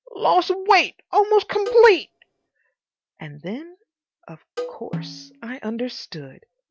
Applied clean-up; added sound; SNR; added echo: none; Cowbell + Snare drum; 14 dB; none.